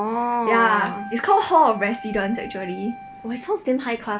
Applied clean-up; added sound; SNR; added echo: none; Wind instrument, woodwind instrument; 15 dB; none.